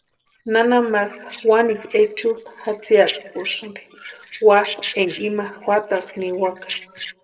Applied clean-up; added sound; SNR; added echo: neural separator model SepFormer DNS4.